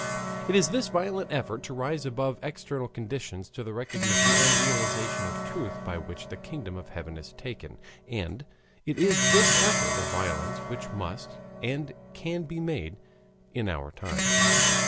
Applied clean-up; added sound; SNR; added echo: none; Plucked string instrument; -2 dB; none.